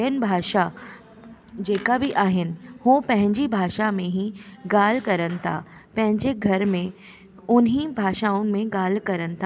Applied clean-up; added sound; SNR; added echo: none; none; none; none.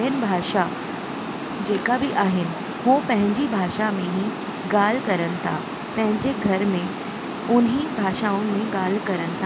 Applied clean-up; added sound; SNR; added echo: none; Water; 6 dB; none.